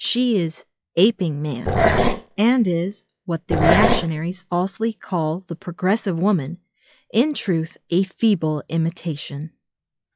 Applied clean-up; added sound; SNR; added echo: classical method log-MMSE.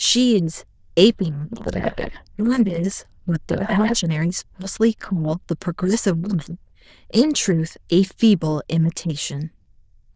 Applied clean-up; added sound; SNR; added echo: neural diffusion model UNIVERSE++.